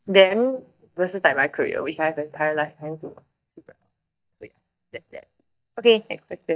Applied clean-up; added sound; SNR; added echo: neural mask model DeepFilterNet 3.